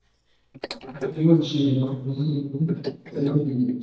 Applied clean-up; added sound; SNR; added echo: neural mask model DeepFilterNet 3.